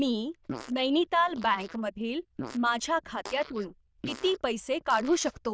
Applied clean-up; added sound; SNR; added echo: neural diffusion model UNIVERSE++.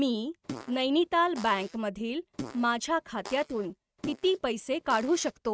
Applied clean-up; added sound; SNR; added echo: neural mask model RNNoise.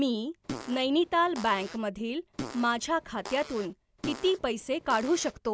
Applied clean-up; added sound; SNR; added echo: none; Fart; 13 dB; none.